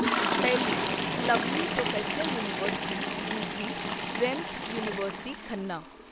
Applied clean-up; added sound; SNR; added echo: none; Toilet flush; -3 dB; none.